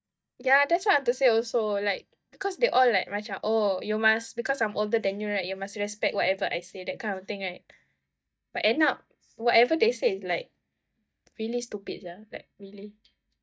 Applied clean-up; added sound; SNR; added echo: neural mask model DeepFilterNet 3.